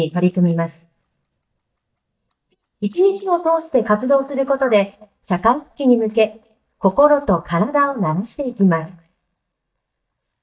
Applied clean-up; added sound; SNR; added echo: neural mask model DeepFilterNet 3.